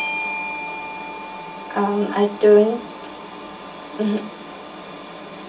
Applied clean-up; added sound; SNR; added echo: none; Bell / Doorbell; 11 dB; reverberation time 0.2 s.